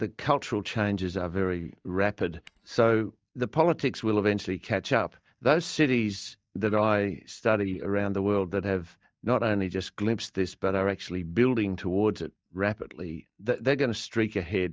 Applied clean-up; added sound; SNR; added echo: neural mask model DeepFilterNet 3.